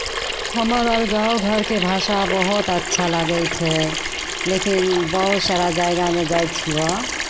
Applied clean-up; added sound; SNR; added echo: none; Sink (filling or washing) / Water tap, faucet; 4 dB; none.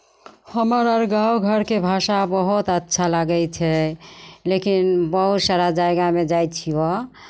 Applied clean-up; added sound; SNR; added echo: none; none; none; none.